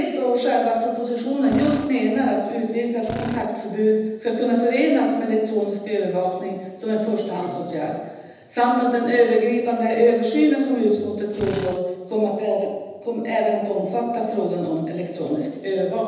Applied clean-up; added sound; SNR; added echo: none; Drill; 11 dB; reverberation time 1.1 s.